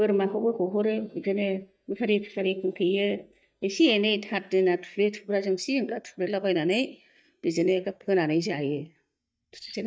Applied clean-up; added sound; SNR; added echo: neural mask model DeepFilterNet 3.